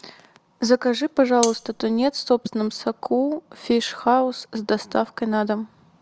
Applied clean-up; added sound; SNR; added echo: none; Cutlery, silverware; 10 dB; none.